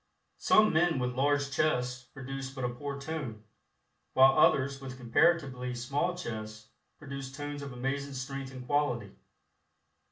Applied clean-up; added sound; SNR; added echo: none; none; none; reverberation time 0.2 s.